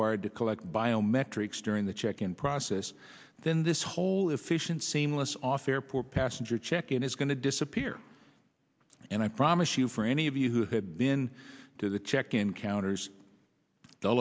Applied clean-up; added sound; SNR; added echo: none; none; none; none.